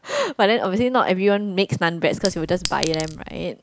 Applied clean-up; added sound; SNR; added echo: none; Chink, clink; 10 dB; none.